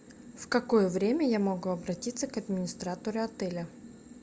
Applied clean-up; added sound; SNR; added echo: none; none; none; none.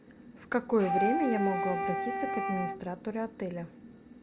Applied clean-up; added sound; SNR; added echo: none; Wind instrument, woodwind instrument; 1 dB; none.